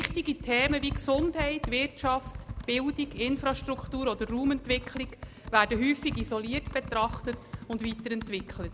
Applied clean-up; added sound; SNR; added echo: none; Computer keyboard; 10 dB; none.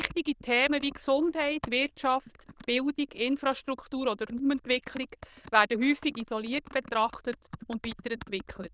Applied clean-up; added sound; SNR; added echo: neural diffusion model UNIVERSE++.